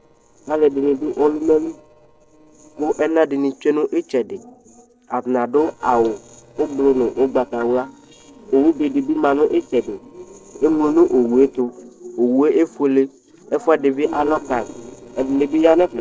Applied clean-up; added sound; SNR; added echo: neural separator model SepFormer DNS4.